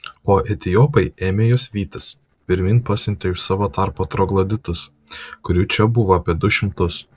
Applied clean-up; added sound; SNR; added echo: neural separator model SepFormer DNS4.